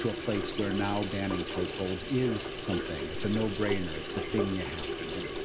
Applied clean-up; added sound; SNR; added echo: none; Sink (filling or washing) / Water tap, faucet; 2 dB; none.